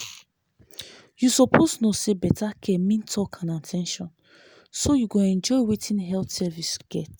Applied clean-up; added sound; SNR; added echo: none; none; none; none.